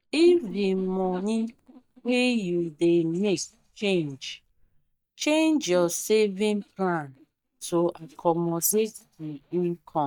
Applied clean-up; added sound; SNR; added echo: neural mask model DeepFilterNet 3.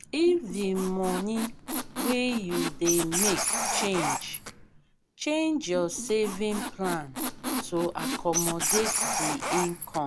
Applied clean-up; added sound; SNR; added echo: none; Squeak; -2 dB; none.